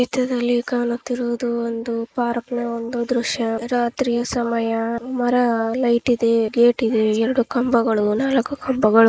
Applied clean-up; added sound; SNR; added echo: neural mask model Resemble Enhance denoiser.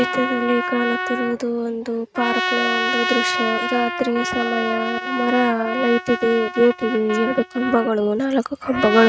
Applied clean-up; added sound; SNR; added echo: neural mask model RNNoise.